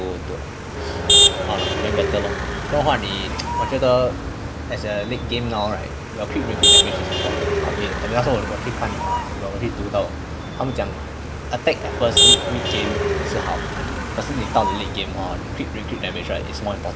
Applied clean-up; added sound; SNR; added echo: none; Motor vehicle (road); -4 dB; none.